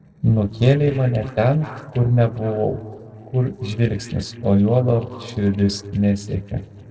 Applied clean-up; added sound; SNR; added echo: neural separator model SepFormer DNS4.